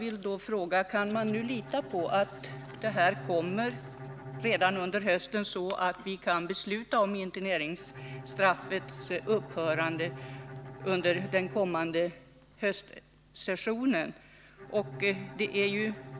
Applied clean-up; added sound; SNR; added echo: none; Bowed string instrument; 14 dB; none.